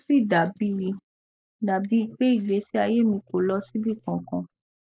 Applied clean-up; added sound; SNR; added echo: neural mask model Resemble Enhance denoiser.